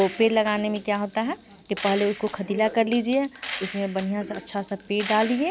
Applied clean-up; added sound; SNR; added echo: none; Gunshot, gunfire; 15 dB; none.